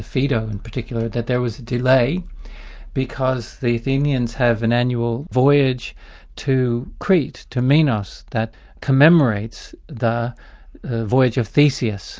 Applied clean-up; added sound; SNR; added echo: none; none; none; none.